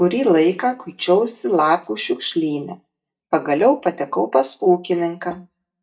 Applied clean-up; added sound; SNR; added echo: neural mask model DeepFilterNet 3.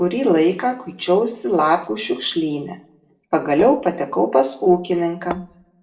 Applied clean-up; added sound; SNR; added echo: neural separator model SepFormer DNS4.